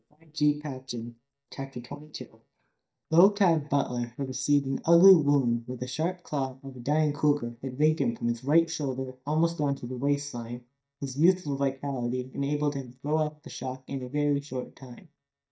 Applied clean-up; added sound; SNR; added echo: neural mask model DeepFilterNet 3.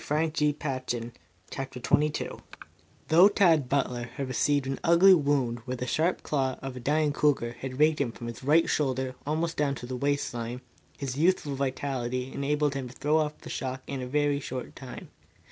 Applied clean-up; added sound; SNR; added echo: none; none; none; none.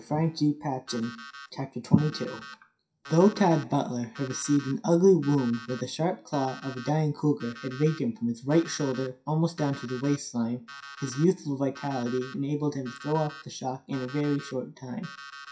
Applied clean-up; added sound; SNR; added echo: classical method WPE with log-MMSE.